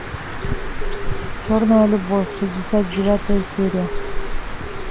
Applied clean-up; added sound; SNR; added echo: none; Bird; 3 dB; none.